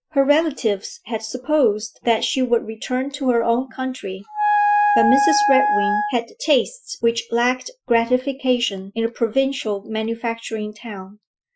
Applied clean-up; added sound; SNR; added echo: classical method Wiener filter.